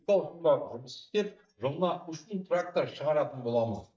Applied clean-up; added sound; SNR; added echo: neural mask model DeepFilterNet 3.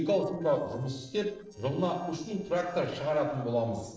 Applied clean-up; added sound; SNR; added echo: neural separator model SepFormer DNS4.